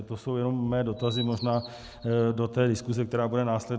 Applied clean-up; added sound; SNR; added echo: none; Bird vocalization, bird call, bird song; 15 dB; none.